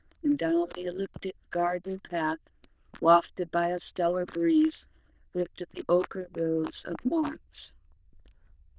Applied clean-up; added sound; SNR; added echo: neural diffusion model UNIVERSE++.